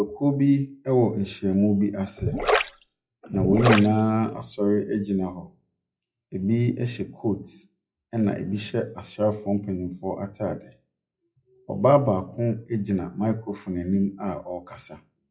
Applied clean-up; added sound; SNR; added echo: classical method WPE with log-MMSE.